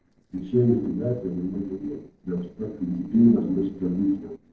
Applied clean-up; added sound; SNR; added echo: neural separator model SepFormer DNS4.